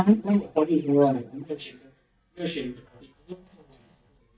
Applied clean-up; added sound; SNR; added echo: neural mask model DeepFilterNet 3.